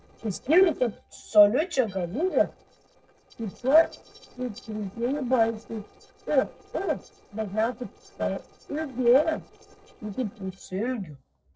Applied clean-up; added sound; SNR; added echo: neural separator model SepFormer DNS4.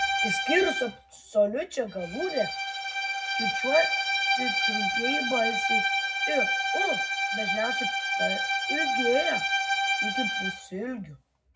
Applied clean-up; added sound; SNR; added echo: none; Bowed string instrument; -3 dB; reverberation time 0.3 s.